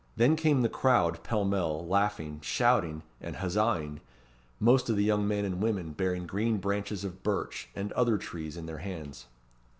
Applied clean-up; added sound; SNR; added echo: none; none; none; none.